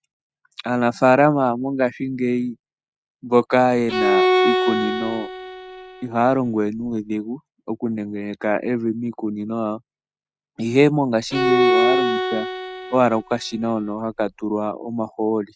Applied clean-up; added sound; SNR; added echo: neural mask model RNNoise.